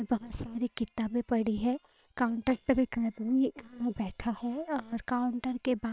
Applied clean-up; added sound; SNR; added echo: neural separator model SepFormer WHAM!.